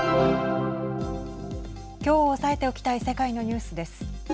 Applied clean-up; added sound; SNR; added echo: none; none; none; none.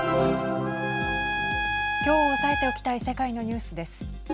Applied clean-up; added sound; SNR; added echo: none; Trumpet; 3 dB; none.